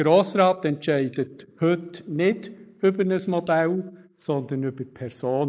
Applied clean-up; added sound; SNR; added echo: neural mask model Resemble Enhance denoiser.